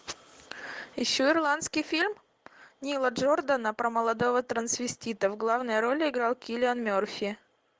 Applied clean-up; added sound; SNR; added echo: none; none; none; none.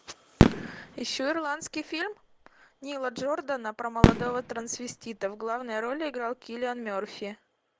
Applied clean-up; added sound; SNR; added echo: none; Fireworks; -5 dB; none.